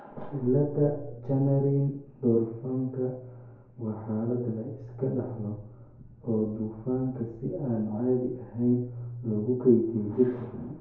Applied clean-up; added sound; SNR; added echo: none; none; none; reverberation time 2.3 s.